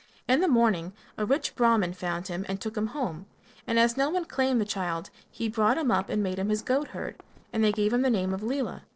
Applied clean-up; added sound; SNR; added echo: neural separator model SepFormer DNS4.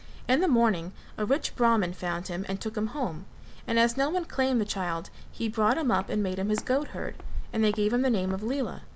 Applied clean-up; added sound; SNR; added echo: none; Walk, footsteps; 9 dB; none.